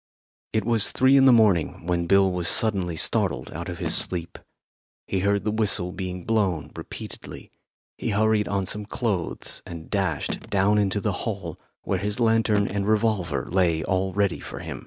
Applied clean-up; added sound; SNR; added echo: none; Telephone; 14 dB; none.